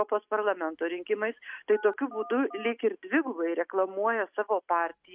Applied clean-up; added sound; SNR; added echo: neural mask model RNNoise.